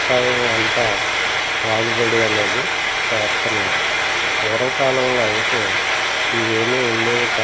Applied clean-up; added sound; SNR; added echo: none; Frying (food); -4 dB; none.